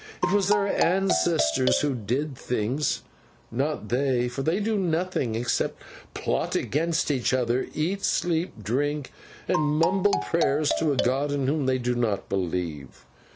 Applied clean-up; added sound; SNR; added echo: none; Marimba, xylophone; 5 dB; none.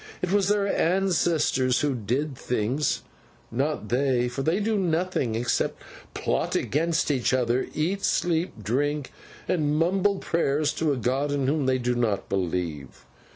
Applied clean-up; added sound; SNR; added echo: none; none; none; none.